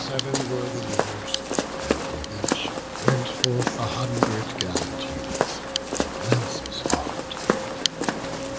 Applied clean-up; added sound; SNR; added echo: none; Walk, footsteps; -5 dB; none.